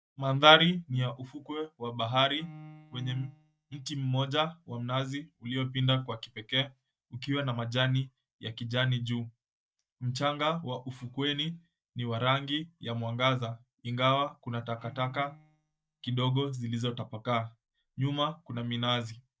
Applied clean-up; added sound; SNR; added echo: neural mask model DeepFilterNet 3.